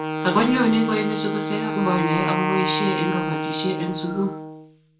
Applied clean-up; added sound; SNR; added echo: none; Wind instrument, woodwind instrument; 2 dB; reverberation time 0.3 s.